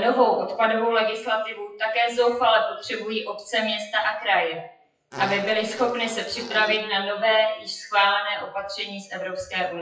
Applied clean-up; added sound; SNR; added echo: classical method WPE with log-MMSE.